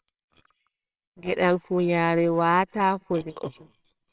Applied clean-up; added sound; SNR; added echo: neural separator model SepFormer WHAMR!.